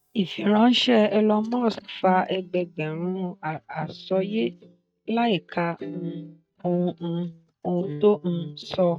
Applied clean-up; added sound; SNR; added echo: neural mask model DeepFilterNet 3.